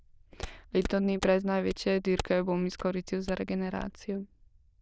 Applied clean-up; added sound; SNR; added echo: neural diffusion model UNIVERSE++.